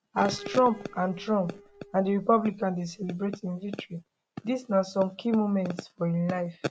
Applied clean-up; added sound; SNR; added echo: none; Piano; 19 dB; none.